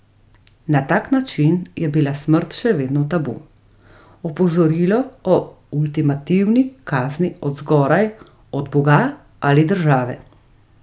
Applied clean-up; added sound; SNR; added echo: none; none; none; none.